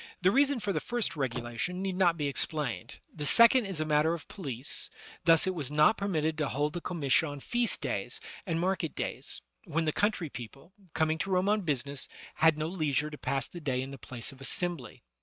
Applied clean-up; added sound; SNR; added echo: neural mask model RNNoise.